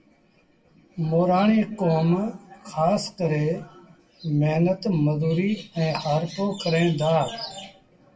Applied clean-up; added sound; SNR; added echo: none; none; none; reverberation time 0.1 s.